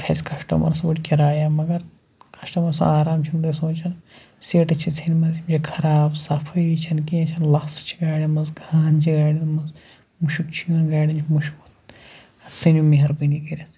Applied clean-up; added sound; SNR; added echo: none; none; none; none.